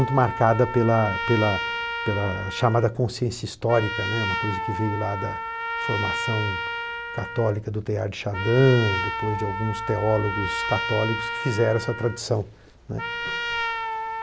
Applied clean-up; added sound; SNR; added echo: none; Trumpet; 5 dB; none.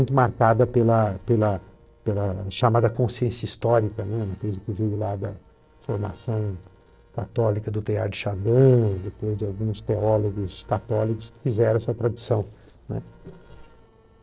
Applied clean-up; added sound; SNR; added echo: neural separator model SepFormer DNS4.